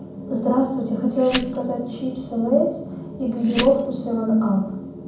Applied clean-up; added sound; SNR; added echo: none; Glass; 11 dB; reverberation time 1.2 s.